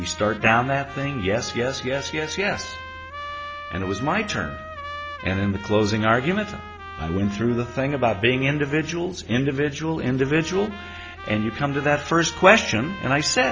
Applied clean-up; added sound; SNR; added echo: none; Trumpet; 15 dB; none.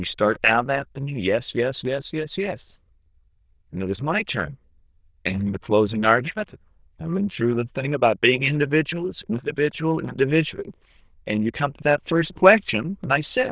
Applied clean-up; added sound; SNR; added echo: neural diffusion model UNIVERSE++.